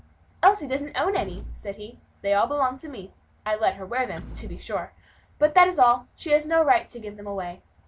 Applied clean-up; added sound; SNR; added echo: none; Door / Wood; 16 dB; none.